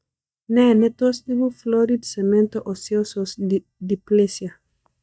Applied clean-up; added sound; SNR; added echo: neural mask model DeepFilterNet 3.